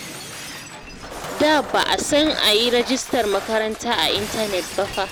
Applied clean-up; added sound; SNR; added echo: none; Shatter; 11 dB; none.